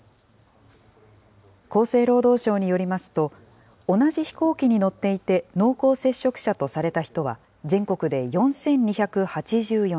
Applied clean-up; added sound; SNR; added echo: none; none; none; none.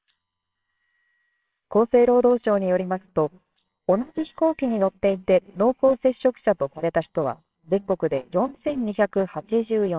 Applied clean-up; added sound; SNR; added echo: neural separator model SepFormer WHAMR!.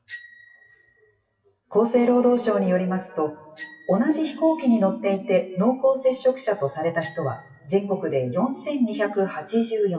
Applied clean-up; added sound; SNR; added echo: classical method WPE with log-MMSE.